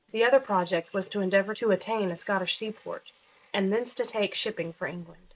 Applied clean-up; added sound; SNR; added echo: neural mask model Resemble Enhance denoiser.